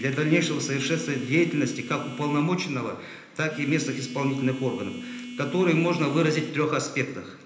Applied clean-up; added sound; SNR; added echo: none; Telephone; 13 dB; reverberation time 1.0 s.